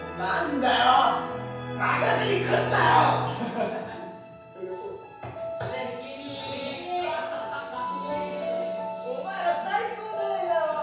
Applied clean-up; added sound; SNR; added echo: none; none; none; reverberation time 0.7 s.